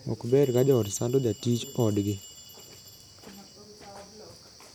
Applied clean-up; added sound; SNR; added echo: none; Bell; 19 dB; none.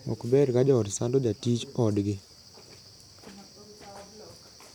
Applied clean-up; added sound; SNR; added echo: none; none; none; none.